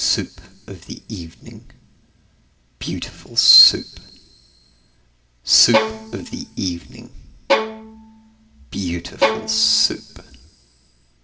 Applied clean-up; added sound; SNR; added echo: none; Bowed string instrument; 2 dB; reverberation time 1.1 s.